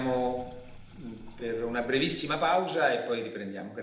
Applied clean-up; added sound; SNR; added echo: none; Sink (filling or washing); 18 dB; reverberation time 0.8 s.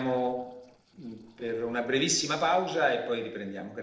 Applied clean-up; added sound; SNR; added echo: neural separator model SepFormer DNS4.